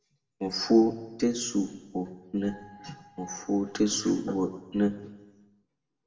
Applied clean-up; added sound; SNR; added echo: none; none; none; reverberation time 0.8 s.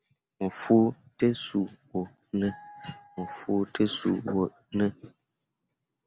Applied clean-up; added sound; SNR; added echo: none; none; none; none.